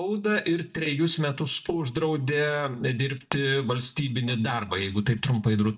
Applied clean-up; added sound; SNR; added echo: neural mask model DeepFilterNet 3.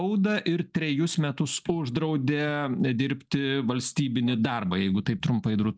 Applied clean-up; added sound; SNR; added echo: none; none; none; none.